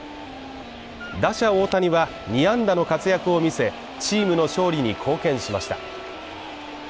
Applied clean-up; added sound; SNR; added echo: none; Wind instrument, woodwind instrument + Wind instrument, woodwind instrument; 17 dB; none.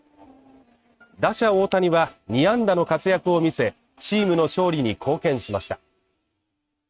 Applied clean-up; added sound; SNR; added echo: neural mask model RNNoise.